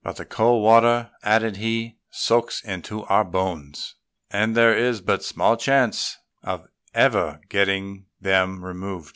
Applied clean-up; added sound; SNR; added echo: none; none; none; none.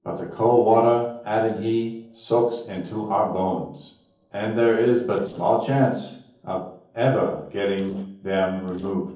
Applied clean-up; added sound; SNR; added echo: neural separator model SepFormer DNS4.